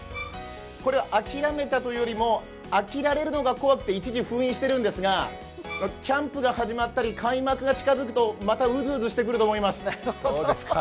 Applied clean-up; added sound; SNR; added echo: none; Bowed string instrument; 16 dB; none.